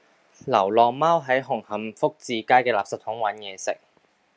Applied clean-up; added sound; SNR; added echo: none; none; none; none.